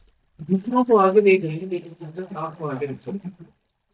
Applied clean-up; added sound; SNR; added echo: neural mask model DeepFilterNet 3.